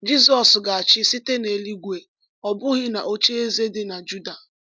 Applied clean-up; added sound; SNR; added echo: none; none; none; none.